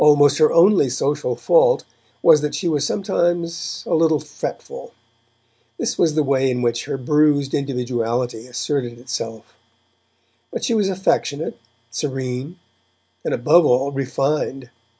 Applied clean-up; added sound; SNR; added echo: none; none; none; none.